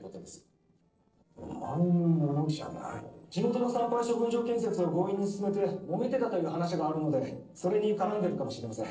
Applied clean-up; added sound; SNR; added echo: neural separator model SepFormer DNS4.